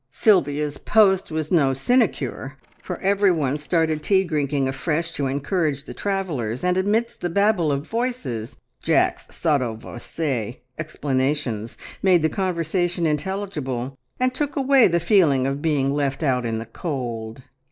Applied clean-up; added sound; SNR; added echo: neural separator model SepFormer DNS4.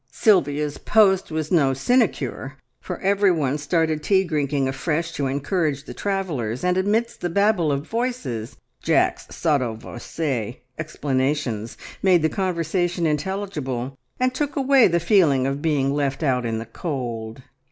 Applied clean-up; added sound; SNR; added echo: none; none; none; none.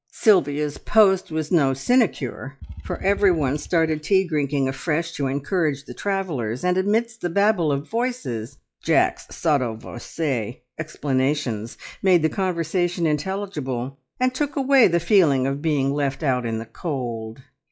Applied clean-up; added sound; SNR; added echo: classical method log-MMSE.